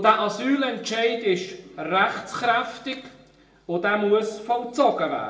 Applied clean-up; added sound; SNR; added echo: none; none; none; reverberation time 0.6 s.